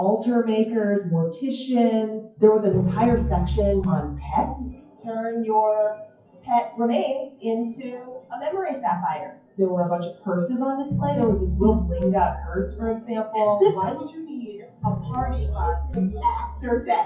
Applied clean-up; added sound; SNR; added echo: classical method WPE with log-MMSE.